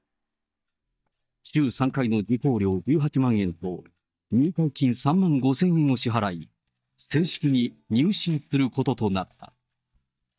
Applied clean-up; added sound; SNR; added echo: neural mask model DeepFilterNet 3.